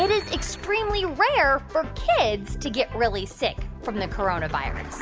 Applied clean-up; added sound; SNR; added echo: none; none; none; none.